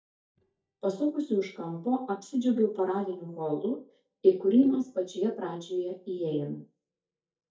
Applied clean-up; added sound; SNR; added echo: neural mask model DeepFilterNet 3.